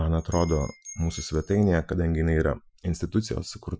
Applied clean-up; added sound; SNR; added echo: classical method Wiener filter.